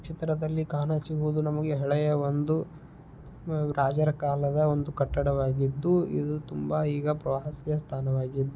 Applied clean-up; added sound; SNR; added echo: none; none; none; none.